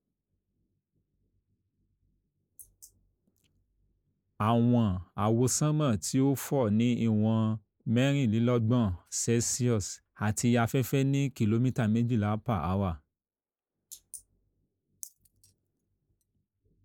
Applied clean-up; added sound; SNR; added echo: neural mask model Resemble Enhance denoiser.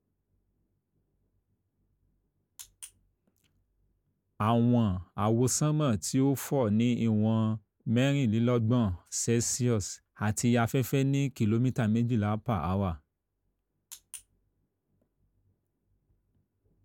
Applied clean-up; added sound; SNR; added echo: none; none; none; none.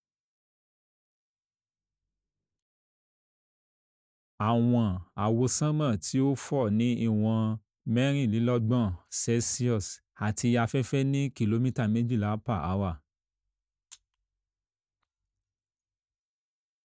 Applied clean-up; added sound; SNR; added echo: neural mask model DeepFilterNet 3.